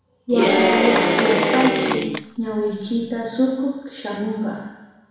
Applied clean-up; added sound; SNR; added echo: none; Applause / Cheering; -3 dB; reverberation time 1.1 s.